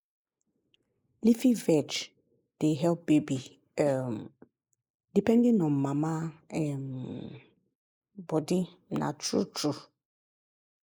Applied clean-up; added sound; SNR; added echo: neural mask model Resemble Enhance denoiser.